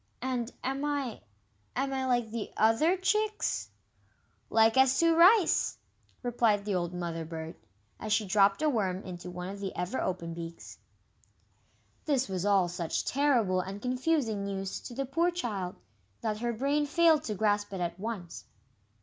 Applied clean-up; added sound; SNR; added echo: none; none; none; none.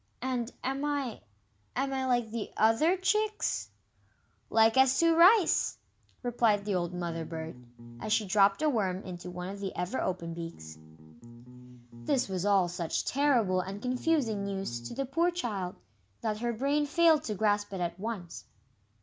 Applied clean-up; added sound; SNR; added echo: none; Bass guitar; 16 dB; none.